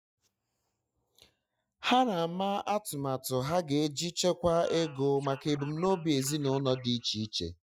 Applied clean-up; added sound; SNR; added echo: classical method Wiener filter.